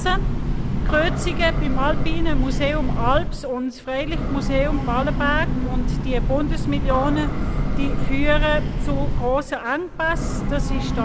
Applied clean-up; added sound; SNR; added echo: none; Train / Breathing; -3 dB; none.